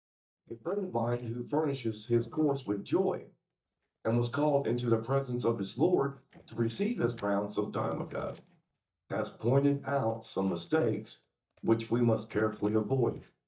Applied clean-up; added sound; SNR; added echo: neural mask model DeepFilterNet 3.